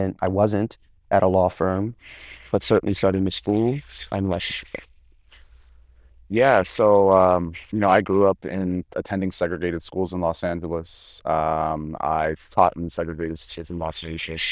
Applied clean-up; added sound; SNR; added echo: neural diffusion model UNIVERSE++.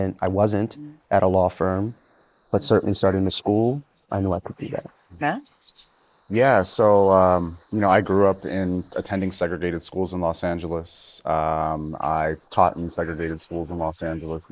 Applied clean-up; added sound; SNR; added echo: neural mask model Resemble Enhance denoiser.